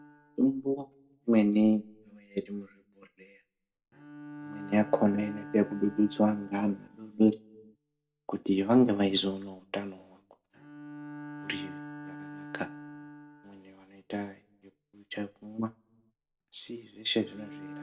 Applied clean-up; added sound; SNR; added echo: none; Bowed string instrument; 17 dB; reverberation time 0.4 s.